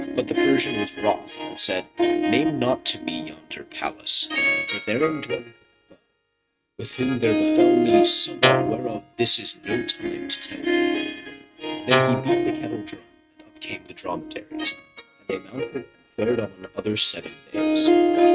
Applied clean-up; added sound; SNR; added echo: neural mask model RNNoise.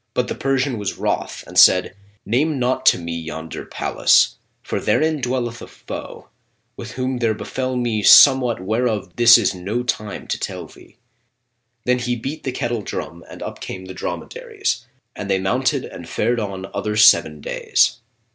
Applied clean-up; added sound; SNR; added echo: none; none; none; none.